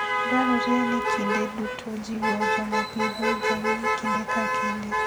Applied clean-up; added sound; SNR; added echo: none; Motor vehicle (road); -3 dB; none.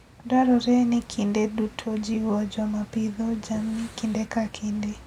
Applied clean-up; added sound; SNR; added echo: none; none; none; none.